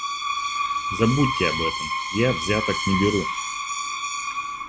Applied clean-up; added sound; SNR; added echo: none; Screech; 1 dB; none.